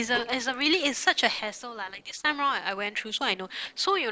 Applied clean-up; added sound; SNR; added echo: neural separator model SepFormer DNS4.